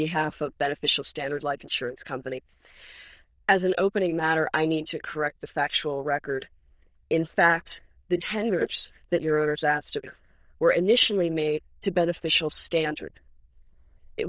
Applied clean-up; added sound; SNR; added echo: neural diffusion model UNIVERSE++.